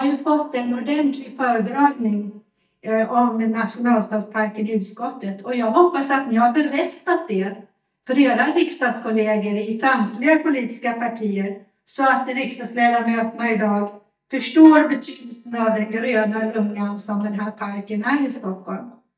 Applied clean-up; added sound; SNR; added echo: neural mask model DeepFilterNet 3.